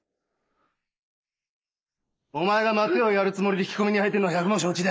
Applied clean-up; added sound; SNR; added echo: neural mask model Resemble Enhance denoiser.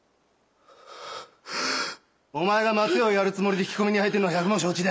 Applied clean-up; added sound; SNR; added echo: none; none; none; none.